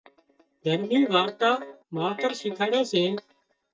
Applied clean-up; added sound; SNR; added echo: neural mask model DeepFilterNet 3.